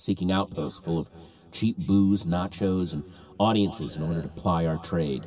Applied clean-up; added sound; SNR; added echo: none; Burping, eructation; 18 dB; reverberation time 2.4 s.